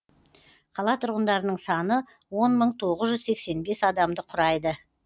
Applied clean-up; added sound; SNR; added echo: none; none; none; none.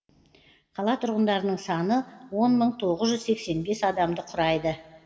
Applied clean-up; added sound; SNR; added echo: none; none; none; reverberation time 1.6 s.